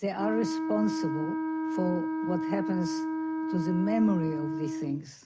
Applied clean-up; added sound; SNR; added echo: none; Wind instrument, woodwind instrument; 0 dB; none.